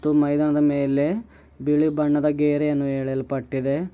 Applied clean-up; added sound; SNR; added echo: none; none; none; none.